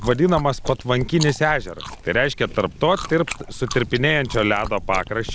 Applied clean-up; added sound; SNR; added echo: none; Chewing, mastication; 12 dB; none.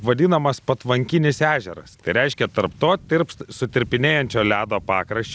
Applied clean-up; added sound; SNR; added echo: none; none; none; none.